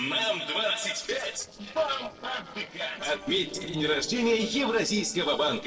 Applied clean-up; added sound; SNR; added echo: neural separator model SepFormer DNS4.